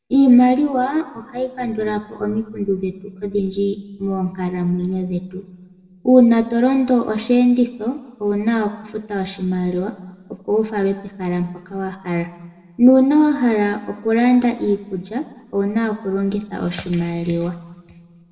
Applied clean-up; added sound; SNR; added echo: none; none; none; reverberation time 1.1 s.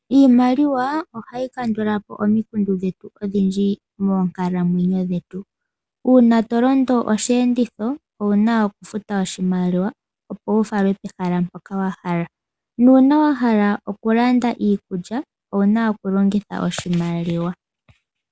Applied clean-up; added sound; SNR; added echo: none; none; none; none.